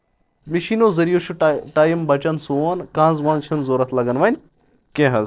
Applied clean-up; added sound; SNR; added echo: neural separator model SepFormer DNS4.